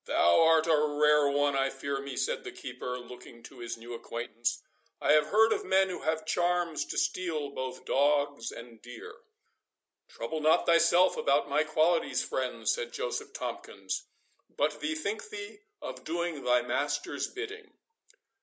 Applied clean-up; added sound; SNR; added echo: none; none; none; none.